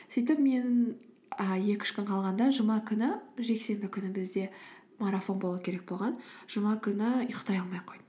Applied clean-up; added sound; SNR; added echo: none; none; none; none.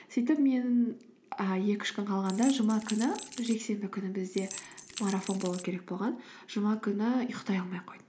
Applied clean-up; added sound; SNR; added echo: none; Rattle / Keys jangling; 13 dB; none.